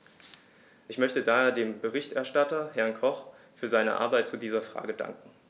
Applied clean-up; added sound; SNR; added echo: none; none; none; none.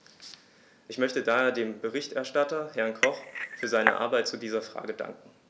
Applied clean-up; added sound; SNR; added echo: none; Cutlery, silverware / Dishes, pots, and pans / Chink, clink; 0 dB; none.